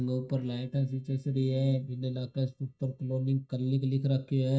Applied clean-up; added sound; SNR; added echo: neural mask model DeepFilterNet 3.